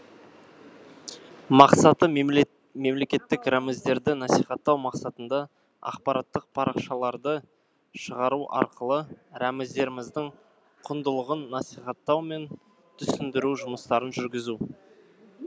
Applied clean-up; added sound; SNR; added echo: none; none; none; none.